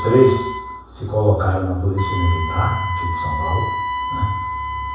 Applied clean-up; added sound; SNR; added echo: none; Wind instrument, woodwind instrument; 6 dB; reverberation time 0.7 s.